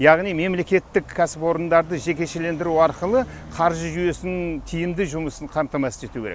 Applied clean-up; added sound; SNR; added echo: none; none; none; none.